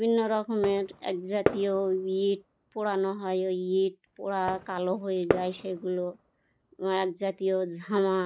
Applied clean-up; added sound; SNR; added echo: none; Fireworks; 9 dB; none.